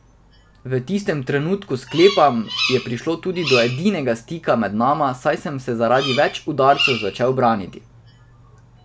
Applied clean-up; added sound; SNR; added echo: none; Bird vocalization, bird call, bird song; 10 dB; none.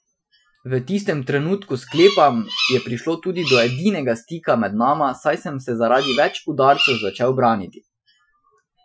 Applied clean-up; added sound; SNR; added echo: classical method Wiener filter.